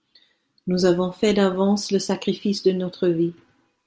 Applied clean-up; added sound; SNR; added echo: none; none; none; none.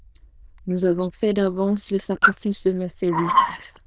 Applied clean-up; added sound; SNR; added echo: neural diffusion model UNIVERSE++.